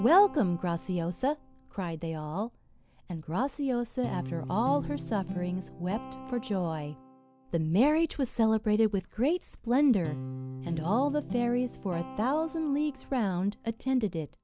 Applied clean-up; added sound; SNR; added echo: none; Guitar; 13 dB; none.